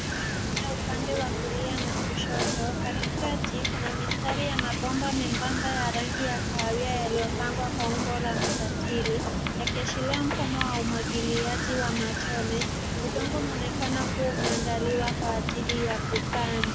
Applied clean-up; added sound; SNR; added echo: none; Wind / Boat, Water vehicle; -4 dB; none.